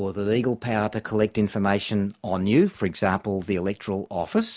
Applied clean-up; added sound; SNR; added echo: none; none; none; none.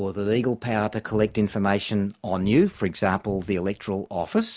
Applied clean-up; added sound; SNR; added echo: none; Cupboard open or close; 20 dB; none.